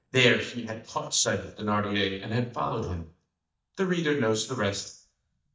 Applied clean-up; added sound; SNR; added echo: neural mask model DeepFilterNet 3.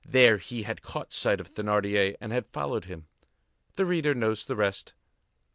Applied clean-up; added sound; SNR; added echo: none; none; none; none.